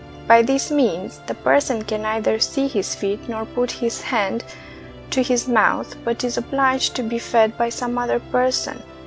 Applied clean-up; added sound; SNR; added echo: none; Musical instrument; 17 dB; none.